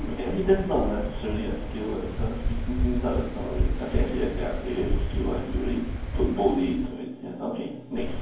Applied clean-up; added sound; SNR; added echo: none; Waves, surf; 1 dB; reverberation time 0.9 s.